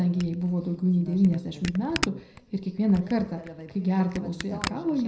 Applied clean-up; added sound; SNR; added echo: none; Camera; 13 dB; reverberation time 0.5 s.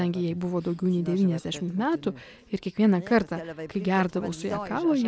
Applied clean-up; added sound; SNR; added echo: none; none; none; none.